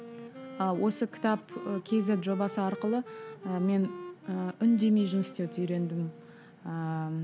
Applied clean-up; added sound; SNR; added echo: none; Wind instrument, woodwind instrument; 15 dB; none.